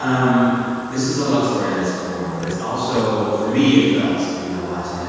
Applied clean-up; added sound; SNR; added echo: none; Burping, eructation; 18 dB; reverberation time 2.1 s.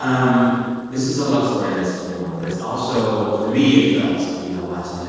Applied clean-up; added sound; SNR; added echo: neural separator model SepFormer DNS4.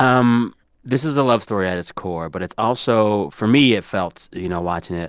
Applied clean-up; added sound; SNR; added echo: none; none; none; none.